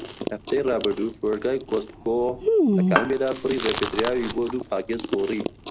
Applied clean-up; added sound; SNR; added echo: none; Bowed string instrument + Chewing, mastication; 2 dB; none.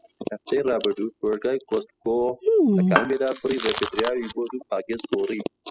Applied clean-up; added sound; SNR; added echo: classical method spectral subtraction.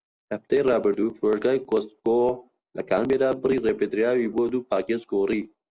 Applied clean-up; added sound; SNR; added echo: none; none; none; none.